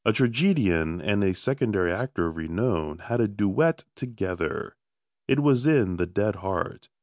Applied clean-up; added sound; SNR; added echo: none; none; none; none.